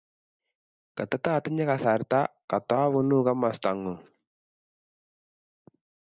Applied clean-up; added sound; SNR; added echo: neural mask model DeepFilterNet 3.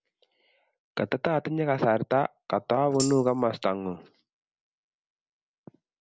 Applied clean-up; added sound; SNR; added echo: none; Tambourine; 9 dB; none.